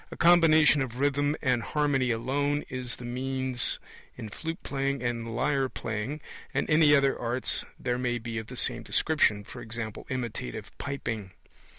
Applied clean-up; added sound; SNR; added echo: none; none; none; none.